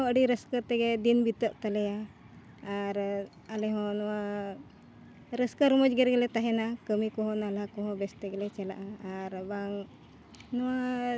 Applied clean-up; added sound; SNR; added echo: none; none; none; none.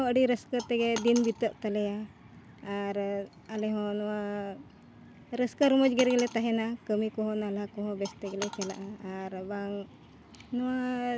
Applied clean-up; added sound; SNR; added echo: none; Coin (dropping); 13 dB; none.